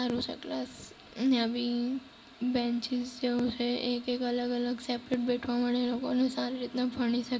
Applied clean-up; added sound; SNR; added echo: none; Fireworks; 19 dB; reverberation time 0.5 s.